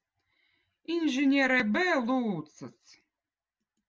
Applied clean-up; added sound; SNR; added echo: none; none; none; none.